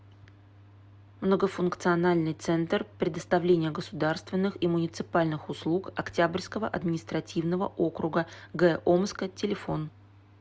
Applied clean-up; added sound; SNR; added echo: none; none; none; none.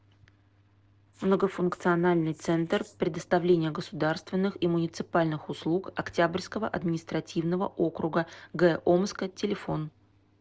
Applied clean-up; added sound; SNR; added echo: neural separator model SepFormer DNS4.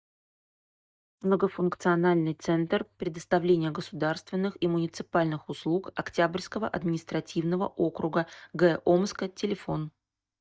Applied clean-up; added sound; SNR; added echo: neural mask model DeepFilterNet 3.